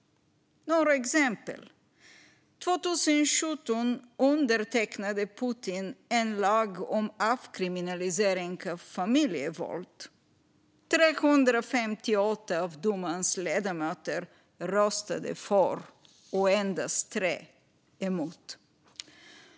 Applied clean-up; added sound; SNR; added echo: none; none; none; none.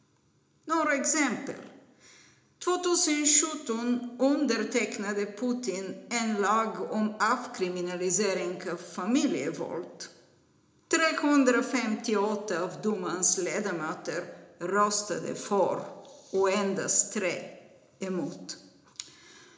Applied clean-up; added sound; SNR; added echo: none; none; none; reverberation time 0.8 s.